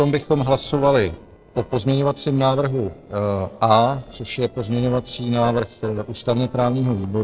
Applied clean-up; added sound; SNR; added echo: neural separator model SepFormer DNS4.